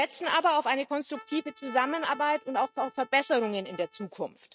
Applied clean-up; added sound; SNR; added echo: neural mask model RNNoise.